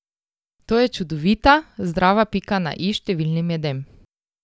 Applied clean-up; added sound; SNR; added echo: none; none; none; none.